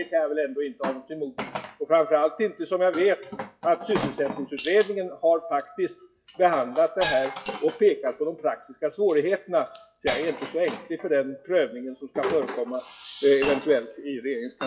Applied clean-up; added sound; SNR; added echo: classical method log-MMSE.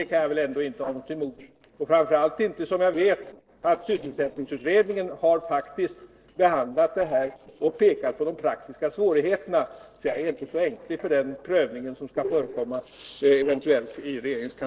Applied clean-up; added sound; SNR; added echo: neural separator model SepFormer DNS4.